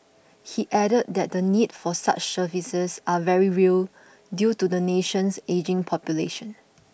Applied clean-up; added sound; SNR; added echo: none; none; none; none.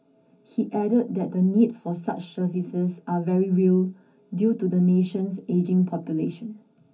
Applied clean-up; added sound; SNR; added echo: none; none; none; reverberation time 0.3 s.